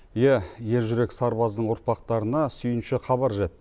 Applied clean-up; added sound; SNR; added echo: none; none; none; none.